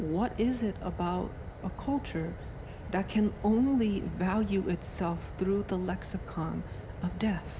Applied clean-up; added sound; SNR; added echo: none; Fire; 10 dB; none.